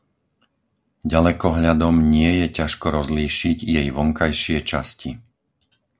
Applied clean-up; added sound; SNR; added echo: none; none; none; none.